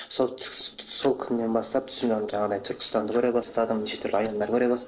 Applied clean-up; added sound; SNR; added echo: neural separator model SepFormer DNS4.